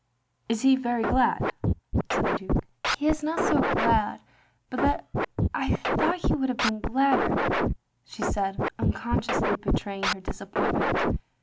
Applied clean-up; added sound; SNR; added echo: none; Scratching (performance technique); -3 dB; none.